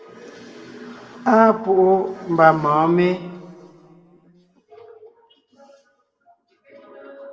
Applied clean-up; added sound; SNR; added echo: none; none; none; reverberation time 1.5 s.